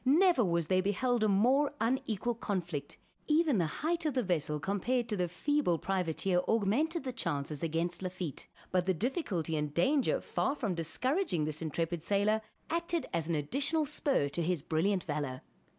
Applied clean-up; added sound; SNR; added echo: none; none; none; none.